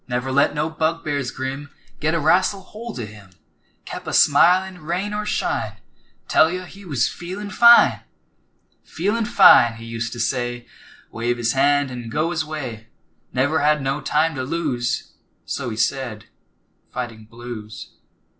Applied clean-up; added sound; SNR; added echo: none; none; none; none.